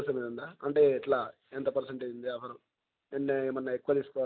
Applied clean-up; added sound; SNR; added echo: none; none; none; none.